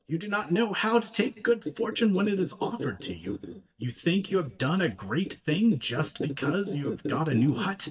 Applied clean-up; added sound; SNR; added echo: neural mask model DeepFilterNet 3.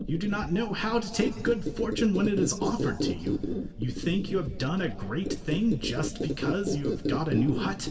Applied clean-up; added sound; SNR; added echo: none; Squeak; 3 dB; reverberation time 1.8 s.